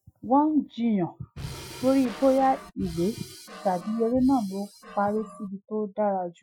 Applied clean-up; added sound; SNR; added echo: classical method Wiener filter.